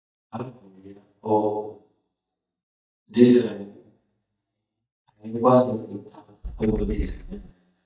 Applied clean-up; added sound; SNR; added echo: neural mask model DeepFilterNet 3.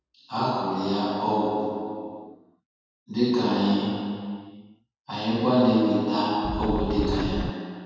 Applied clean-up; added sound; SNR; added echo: none; Wind; 3 dB; reverberation time 2.1 s.